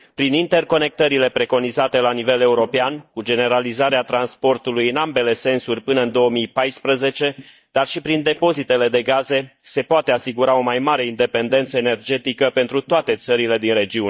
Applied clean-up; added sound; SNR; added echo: neural mask model DeepFilterNet 3.